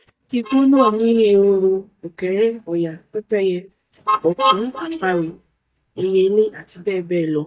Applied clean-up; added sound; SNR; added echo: neural mask model DeepFilterNet 3.